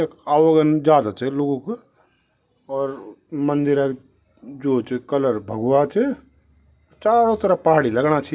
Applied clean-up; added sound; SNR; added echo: none; none; none; none.